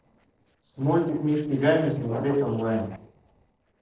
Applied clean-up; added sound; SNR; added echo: neural separator model SepFormer DNS4.